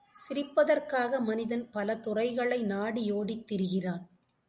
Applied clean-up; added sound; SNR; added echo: none; none; none; none.